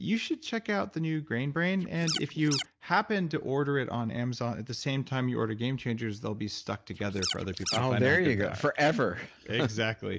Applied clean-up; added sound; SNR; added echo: none; Scratching (performance technique); 6 dB; none.